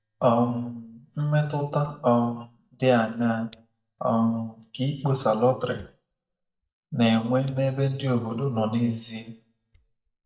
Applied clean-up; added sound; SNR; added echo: neural mask model DeepFilterNet 3.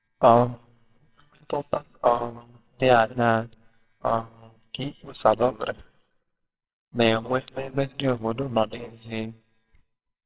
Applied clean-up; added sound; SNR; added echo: neural separator model SepFormer WHAMR!.